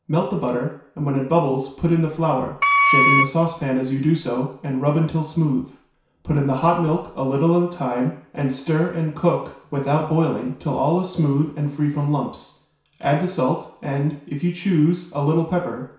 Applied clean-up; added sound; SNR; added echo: none; Wind instrument, woodwind instrument; -3 dB; reverberation time 0.6 s.